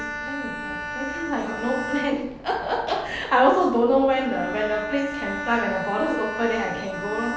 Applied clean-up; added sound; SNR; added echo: none; Bowed string instrument; 9 dB; none.